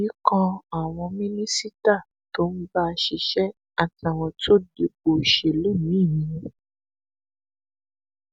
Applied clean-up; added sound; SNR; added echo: none; none; none; none.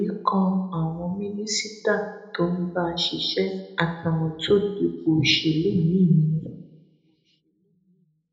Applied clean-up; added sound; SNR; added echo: none; none; none; reverberation time 0.7 s.